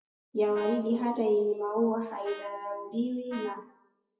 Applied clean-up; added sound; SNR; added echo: classical method WPE with log-MMSE.